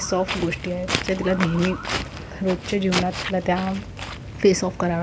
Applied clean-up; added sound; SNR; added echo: none; Walk, footsteps; 7 dB; none.